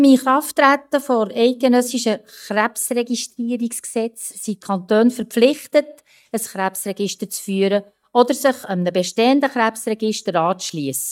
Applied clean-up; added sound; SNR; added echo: neural mask model DeepFilterNet 3.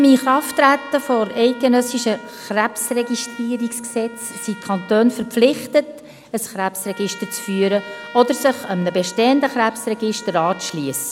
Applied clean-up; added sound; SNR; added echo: none; Trumpet; 19 dB; none.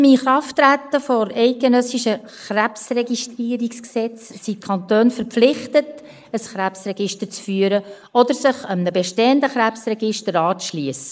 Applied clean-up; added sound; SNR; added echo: neural mask model Resemble Enhance denoiser.